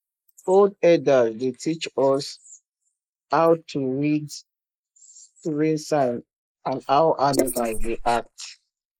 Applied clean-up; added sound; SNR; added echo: neural mask model Resemble Enhance denoiser.